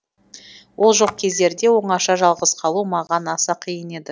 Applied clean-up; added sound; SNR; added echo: none; Telephone; 18 dB; none.